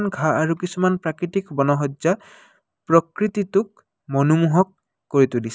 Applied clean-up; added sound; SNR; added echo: none; none; none; none.